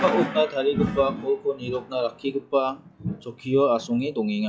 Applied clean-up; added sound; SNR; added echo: classical method log-MMSE.